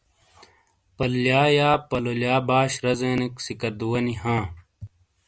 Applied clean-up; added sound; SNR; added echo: none; none; none; none.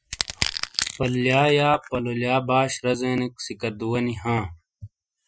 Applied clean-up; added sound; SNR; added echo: classical method Wiener filter.